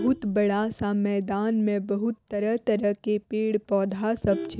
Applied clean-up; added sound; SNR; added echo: none; Vehicle horn, car horn, honking; 17 dB; none.